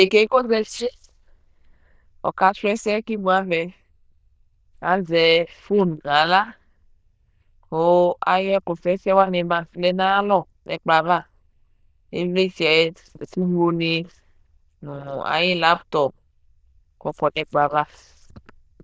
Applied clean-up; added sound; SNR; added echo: neural diffusion model UNIVERSE++.